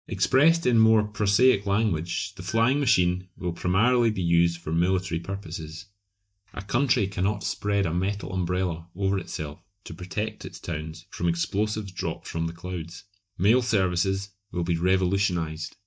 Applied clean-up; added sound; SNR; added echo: neural mask model DeepFilterNet 3.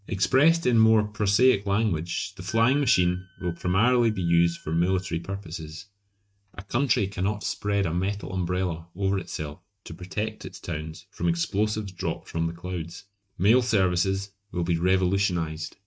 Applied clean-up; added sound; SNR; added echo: neural mask model RNNoise.